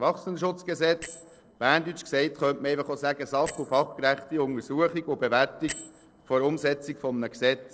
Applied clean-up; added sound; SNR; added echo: neural separator model SepFormer DNS4.